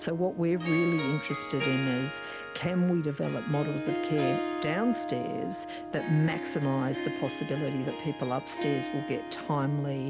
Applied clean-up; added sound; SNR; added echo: none; Harp; 6 dB; none.